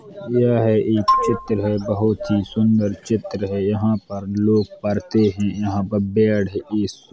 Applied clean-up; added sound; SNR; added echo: none; Marimba, xylophone; 5 dB; none.